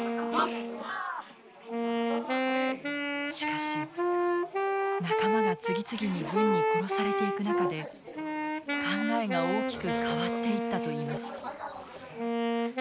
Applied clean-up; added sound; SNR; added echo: none; Wind instrument, woodwind instrument; -4 dB; none.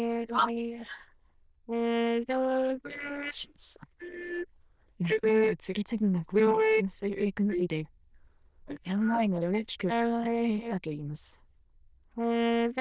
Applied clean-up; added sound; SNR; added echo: neural diffusion model UNIVERSE++.